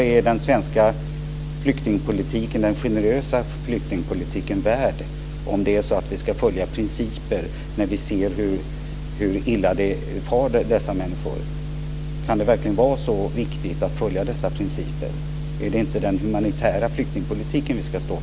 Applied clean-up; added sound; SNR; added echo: none; none; none; none.